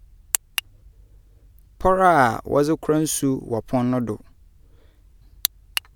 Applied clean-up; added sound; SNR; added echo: none; none; none; none.